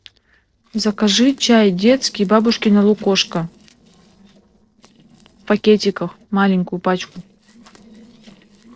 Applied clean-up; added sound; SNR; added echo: neural separator model SepFormer DNS4.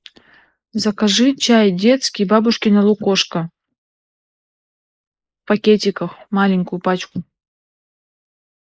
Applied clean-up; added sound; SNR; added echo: neural mask model Resemble Enhance denoiser.